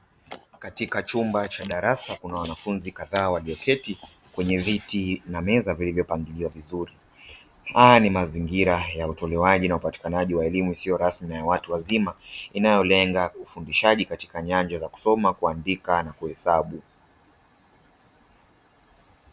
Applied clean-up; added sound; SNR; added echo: none; none; none; none.